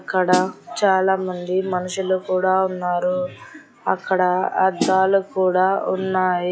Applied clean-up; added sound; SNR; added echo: classical method log-MMSE.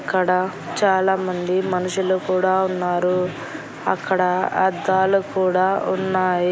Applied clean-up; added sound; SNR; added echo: none; none; none; none.